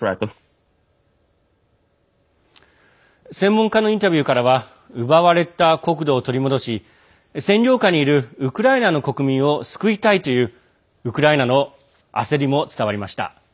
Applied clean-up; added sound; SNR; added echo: none; none; none; none.